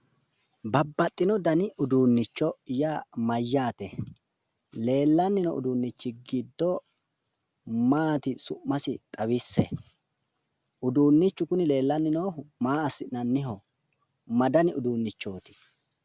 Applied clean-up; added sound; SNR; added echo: none; none; none; none.